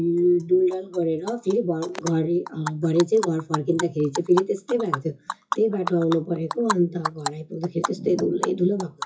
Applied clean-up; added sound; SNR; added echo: classical method WPE with log-MMSE.